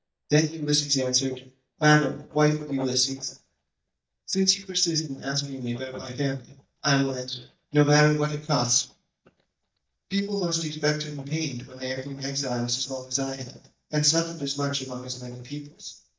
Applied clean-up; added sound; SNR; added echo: neural mask model DeepFilterNet 3.